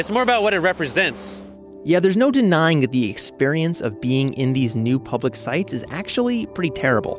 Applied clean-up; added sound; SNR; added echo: none; none; none; none.